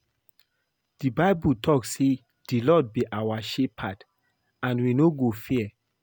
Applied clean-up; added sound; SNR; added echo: none; none; none; none.